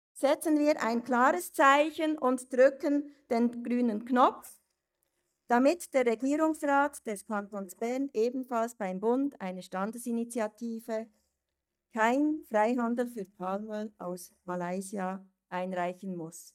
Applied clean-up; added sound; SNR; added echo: neural mask model DeepFilterNet 3.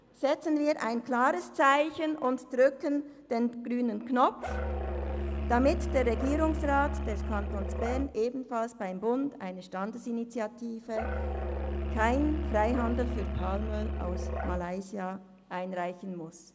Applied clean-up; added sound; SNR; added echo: none; Musical instrument; 2 dB; none.